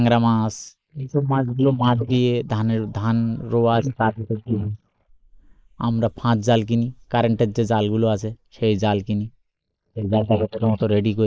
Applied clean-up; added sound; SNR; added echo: neural mask model Resemble Enhance denoiser.